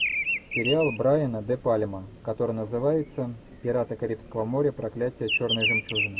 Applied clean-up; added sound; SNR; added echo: none; Bird vocalization, bird call, bird song; 5 dB; none.